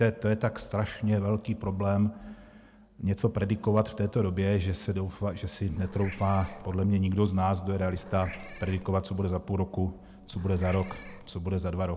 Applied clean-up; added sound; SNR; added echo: none; Meow / Purr; 16 dB; none.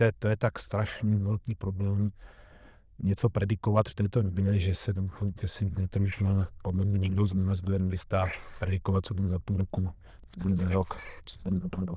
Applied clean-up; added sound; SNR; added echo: neural diffusion model UNIVERSE++.